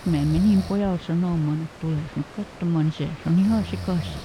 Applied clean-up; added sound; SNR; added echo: none; Breathing + Water; 13 dB; none.